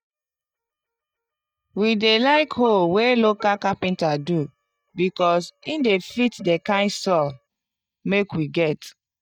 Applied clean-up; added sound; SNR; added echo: neural mask model DeepFilterNet 3.